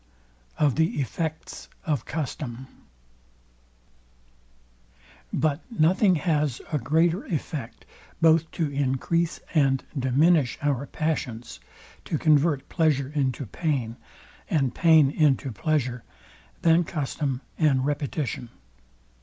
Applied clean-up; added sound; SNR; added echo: none; none; none; none.